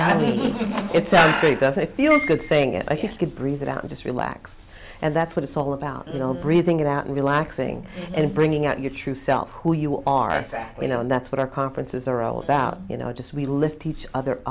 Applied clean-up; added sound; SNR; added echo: none; Squeak / Screech; 6 dB; none.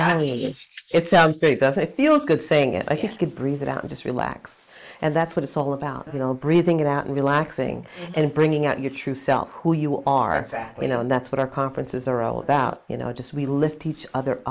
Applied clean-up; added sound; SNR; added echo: neural mask model Resemble Enhance denoiser.